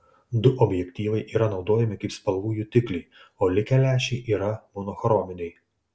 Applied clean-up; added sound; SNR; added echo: none; none; none; none.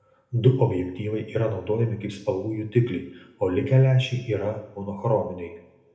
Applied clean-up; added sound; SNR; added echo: none; none; none; reverberation time 0.9 s.